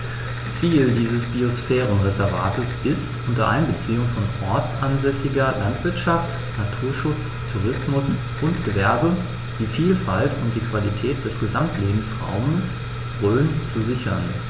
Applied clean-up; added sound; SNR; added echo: none; none; none; none.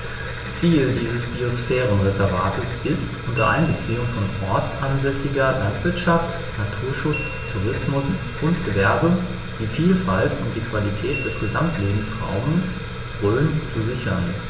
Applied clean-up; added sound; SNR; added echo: none; Bell; 18 dB; reverberation time 1.0 s.